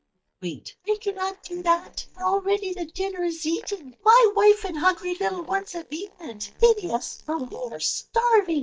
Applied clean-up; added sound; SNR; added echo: neural mask model DeepFilterNet 3.